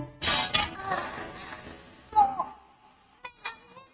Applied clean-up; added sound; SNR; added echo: neural mask model RNNoise.